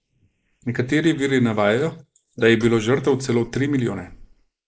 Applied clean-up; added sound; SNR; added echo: neural mask model Resemble Enhance denoiser.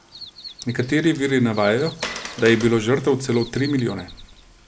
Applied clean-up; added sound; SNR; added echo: none; Bird vocalization, bird call, bird song + Water; 16 dB; none.